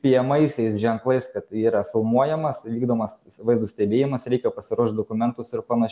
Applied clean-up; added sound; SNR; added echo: none; none; none; none.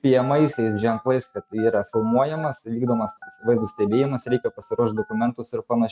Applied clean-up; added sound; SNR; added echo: neural mask model RNNoise.